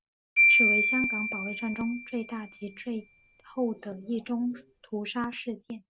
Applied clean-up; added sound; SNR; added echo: none; Marimba, xylophone; -3 dB; none.